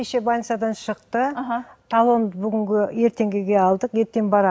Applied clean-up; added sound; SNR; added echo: none; none; none; none.